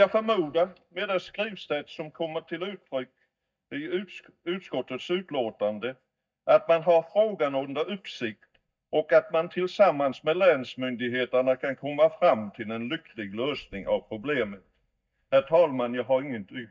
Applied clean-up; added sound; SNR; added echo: neural mask model DeepFilterNet 3.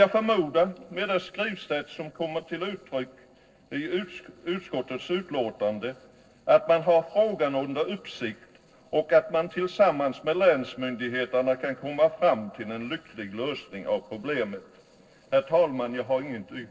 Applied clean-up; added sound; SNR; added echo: neural separator model SepFormer DNS4.